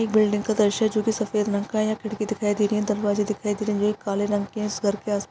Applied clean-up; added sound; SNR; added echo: none; none; none; none.